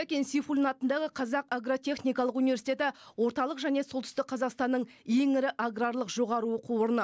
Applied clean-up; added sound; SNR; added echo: none; none; none; none.